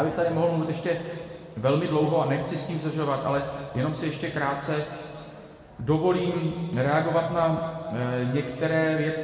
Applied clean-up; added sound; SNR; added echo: none; none; none; reverberation time 2.1 s.